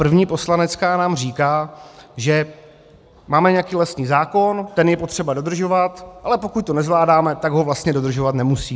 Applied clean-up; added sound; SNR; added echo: none; none; none; none.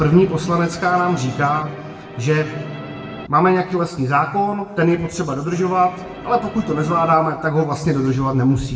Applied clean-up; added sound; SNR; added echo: none; Musical instrument; 14 dB; reverberation time 1.2 s.